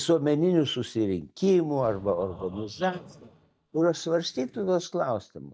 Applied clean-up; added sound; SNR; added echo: neural mask model DeepFilterNet 3.